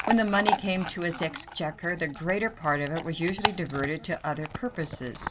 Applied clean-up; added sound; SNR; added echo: none; Chewing, mastication / Dog; 5 dB; none.